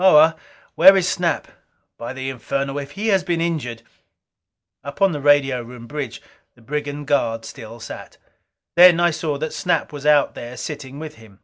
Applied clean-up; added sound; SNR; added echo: none; none; none; none.